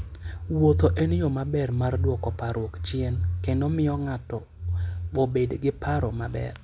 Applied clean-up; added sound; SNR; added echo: none; none; none; none.